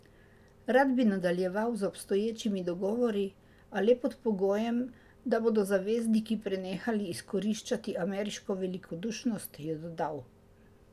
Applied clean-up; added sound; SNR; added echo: none; none; none; none.